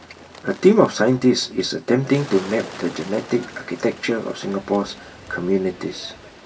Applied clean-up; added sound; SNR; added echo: none; Bird; 18 dB; reverberation time 0.2 s.